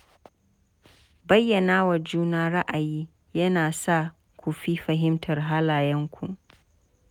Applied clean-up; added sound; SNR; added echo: none; none; none; none.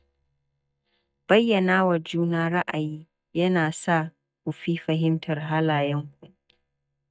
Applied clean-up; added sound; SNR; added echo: neural mask model DeepFilterNet 3.